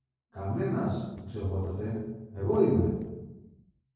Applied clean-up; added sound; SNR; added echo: neural separator model SepFormer DNS4.